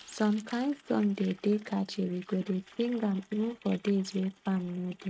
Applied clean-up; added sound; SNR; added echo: neural mask model RNNoise.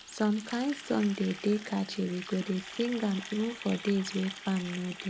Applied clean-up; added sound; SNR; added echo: none; Water tap, faucet; 13 dB; none.